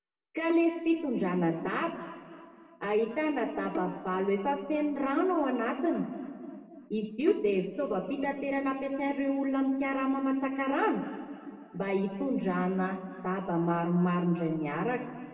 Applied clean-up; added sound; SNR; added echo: none; Bowed string instrument; 15 dB; reverberation time 2.0 s.